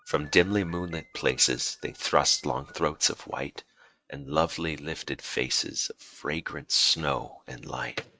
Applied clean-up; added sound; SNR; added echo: neural mask model RNNoise.